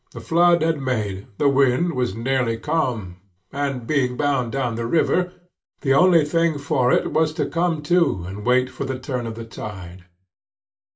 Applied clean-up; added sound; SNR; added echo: none; none; none; reverberation time 0.2 s.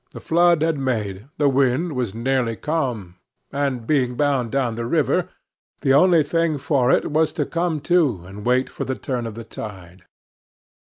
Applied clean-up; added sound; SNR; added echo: none; none; none; none.